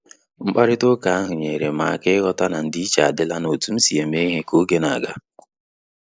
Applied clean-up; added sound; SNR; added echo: neural mask model Resemble Enhance denoiser.